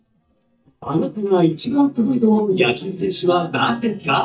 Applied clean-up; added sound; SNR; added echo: neural mask model DeepFilterNet 3.